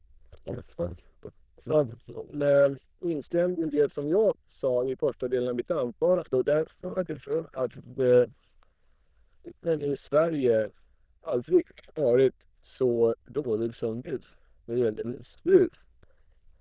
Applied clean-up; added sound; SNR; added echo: neural diffusion model UNIVERSE++.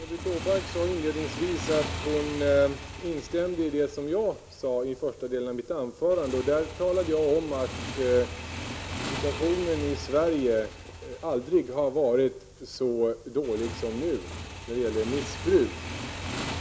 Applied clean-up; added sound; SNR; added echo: none; Motorcycle / Engine; 10 dB; none.